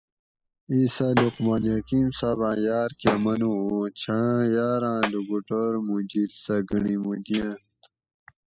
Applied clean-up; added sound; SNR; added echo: classical method spectral subtraction.